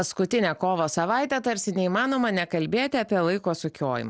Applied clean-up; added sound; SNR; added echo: none; none; none; none.